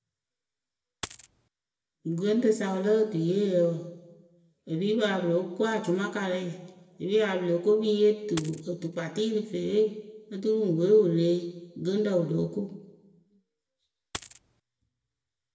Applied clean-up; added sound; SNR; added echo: none; Coin (dropping); 14 dB; reverberation time 0.9 s.